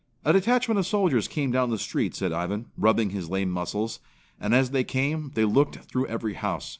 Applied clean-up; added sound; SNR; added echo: none; none; none; none.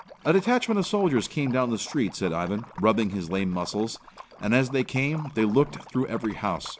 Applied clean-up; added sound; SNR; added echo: none; Liquid; 19 dB; none.